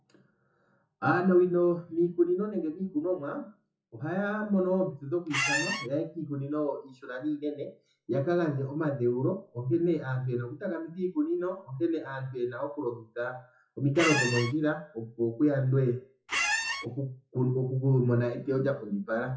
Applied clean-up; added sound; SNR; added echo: classical method WPE with log-MMSE.